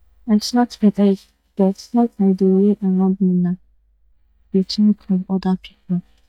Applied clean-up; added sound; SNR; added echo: neural mask model DeepFilterNet 3.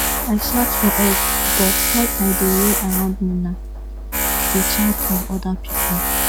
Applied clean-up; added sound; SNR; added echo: none; Tools; -2 dB; none.